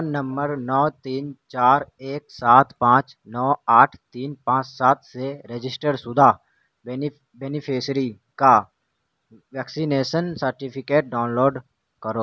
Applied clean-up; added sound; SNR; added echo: none; none; none; none.